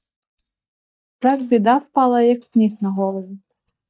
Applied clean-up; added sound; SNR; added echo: neural mask model DeepFilterNet 3.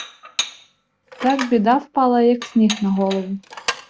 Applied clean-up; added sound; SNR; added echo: none; Dishes, pots, and pans; 12 dB; none.